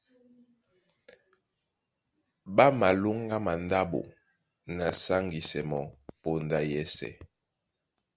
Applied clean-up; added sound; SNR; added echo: none; none; none; none.